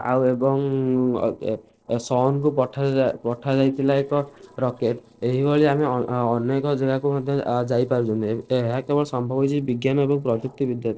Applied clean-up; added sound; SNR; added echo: neural separator model SepFormer DNS4.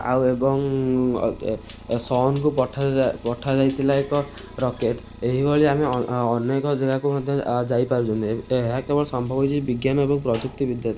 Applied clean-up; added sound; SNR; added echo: none; Fire + Idling; 19 dB; none.